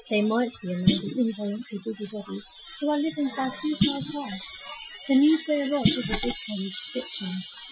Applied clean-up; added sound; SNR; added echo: classical method Wiener filter.